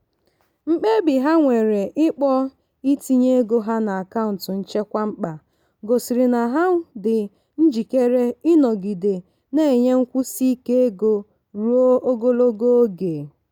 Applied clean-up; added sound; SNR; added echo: none; none; none; none.